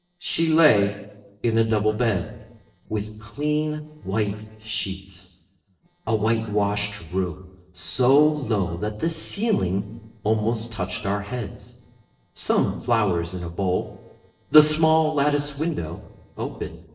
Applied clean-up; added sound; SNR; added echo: neural separator model SepFormer DNS4.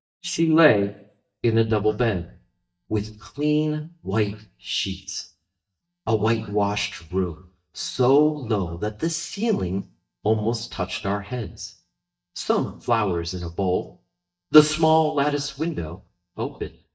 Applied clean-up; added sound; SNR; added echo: neural mask model DeepFilterNet 3.